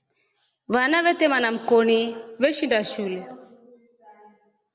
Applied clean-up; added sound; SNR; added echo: none; none; none; none.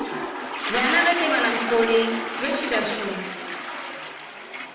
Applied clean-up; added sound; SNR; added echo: none; Toilet flush; 3 dB; reverberation time 0.8 s.